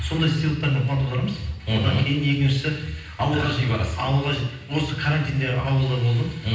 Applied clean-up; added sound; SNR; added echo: none; none; none; reverberation time 0.9 s.